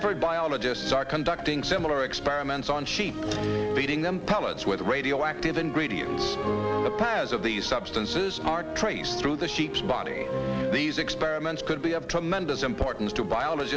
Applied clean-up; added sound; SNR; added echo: none; Squeak; 16 dB; none.